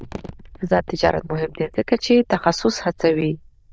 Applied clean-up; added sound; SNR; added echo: neural diffusion model UNIVERSE++.